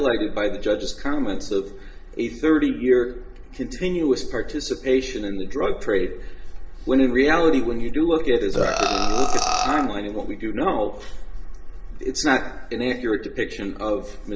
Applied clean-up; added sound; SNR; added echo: none; Burping, eructation; 2 dB; reverberation time 0.8 s.